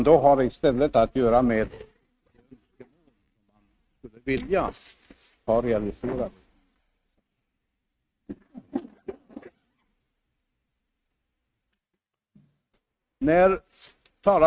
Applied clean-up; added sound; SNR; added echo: neural mask model RNNoise.